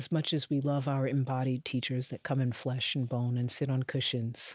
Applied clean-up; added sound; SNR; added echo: none; none; none; none.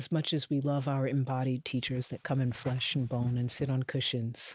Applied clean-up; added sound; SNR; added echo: neural mask model Resemble Enhance denoiser.